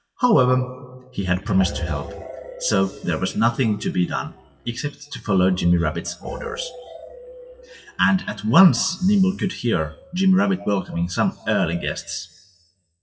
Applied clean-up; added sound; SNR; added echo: classical method WPE with log-MMSE.